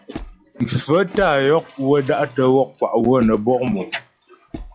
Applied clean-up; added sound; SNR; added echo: classical method log-MMSE.